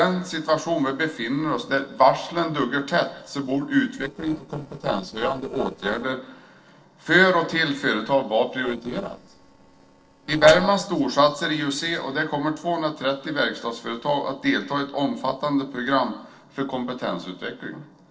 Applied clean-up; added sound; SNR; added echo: neural separator model SepFormer DNS4.